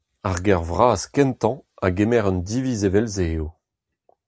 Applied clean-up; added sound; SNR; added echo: none; none; none; none.